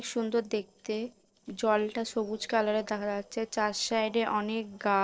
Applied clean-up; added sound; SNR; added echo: neural separator model SepFormer DNS4.